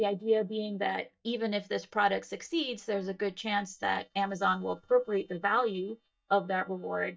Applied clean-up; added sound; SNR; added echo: neural mask model DeepFilterNet 3.